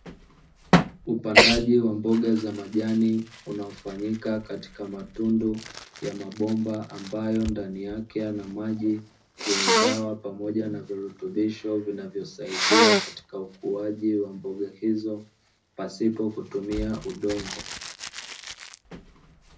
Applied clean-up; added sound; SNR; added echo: none; Sneeze; 1 dB; reverberation time 0.4 s.